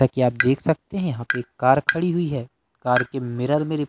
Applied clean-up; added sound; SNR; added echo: neural mask model Resemble Enhance denoiser.